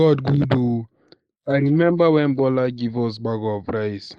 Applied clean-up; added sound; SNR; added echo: neural mask model Resemble Enhance denoiser.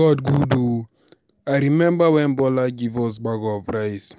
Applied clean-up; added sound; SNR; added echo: none; none; none; none.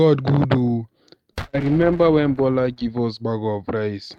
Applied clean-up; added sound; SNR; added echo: neural mask model RNNoise.